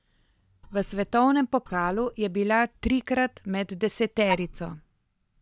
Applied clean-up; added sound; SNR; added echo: neural mask model DeepFilterNet 3.